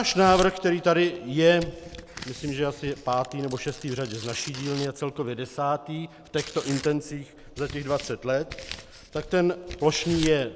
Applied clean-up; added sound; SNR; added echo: none; Tearing; 15 dB; none.